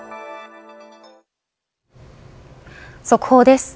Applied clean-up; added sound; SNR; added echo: none; none; none; none.